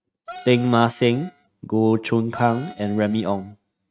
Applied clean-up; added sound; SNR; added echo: neural mask model RNNoise.